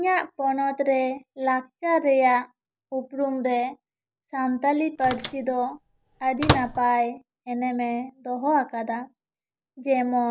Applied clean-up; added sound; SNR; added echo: none; Microwave oven; 4 dB; none.